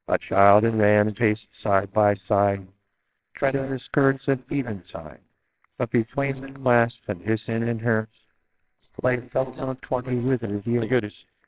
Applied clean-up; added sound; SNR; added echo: neural separator model SepFormer WHAMR!.